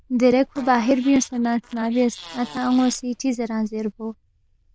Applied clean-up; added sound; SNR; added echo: neural diffusion model UNIVERSE++.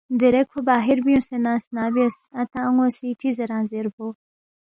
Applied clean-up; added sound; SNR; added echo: none; none; none; none.